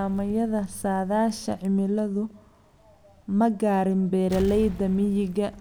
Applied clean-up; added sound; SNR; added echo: none; Explosion; 18 dB; none.